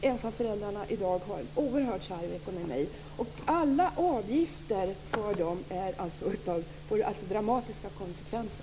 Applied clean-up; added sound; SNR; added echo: none; none; none; none.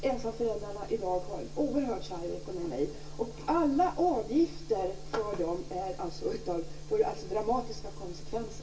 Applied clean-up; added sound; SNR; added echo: none; none; none; reverberation time 0.2 s.